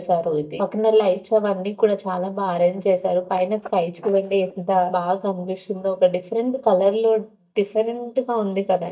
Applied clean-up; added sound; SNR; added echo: neural mask model DeepFilterNet 3.